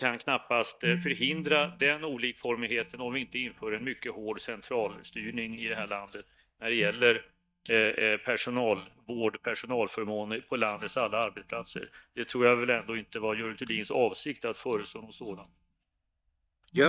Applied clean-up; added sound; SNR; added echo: neural mask model DeepFilterNet 3.